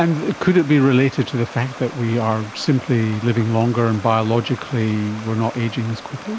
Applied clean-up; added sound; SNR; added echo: none; Stream; 17 dB; none.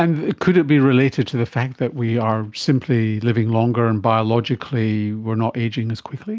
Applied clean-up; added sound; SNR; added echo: none; none; none; none.